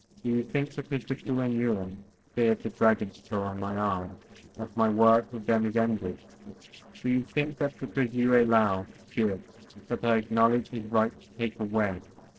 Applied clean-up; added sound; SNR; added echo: neural separator model SepFormer DNS4.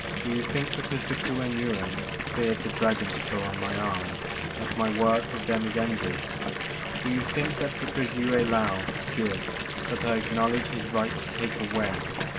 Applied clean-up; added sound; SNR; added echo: none; Fill (with liquid) / Bathtub (filling or washing) / Water tap, faucet; 2 dB; reverberation time 1.5 s.